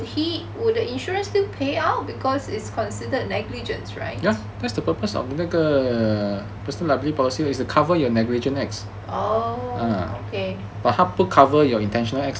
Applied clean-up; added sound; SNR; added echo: none; none; none; none.